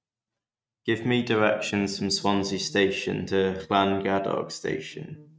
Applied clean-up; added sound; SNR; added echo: neural mask model RNNoise.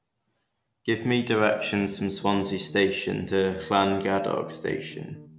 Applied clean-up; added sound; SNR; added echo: none; Bass guitar; 18 dB; none.